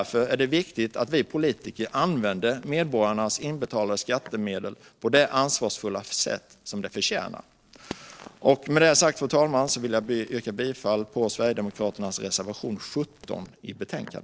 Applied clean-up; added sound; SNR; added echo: neural separator model SepFormer DNS4.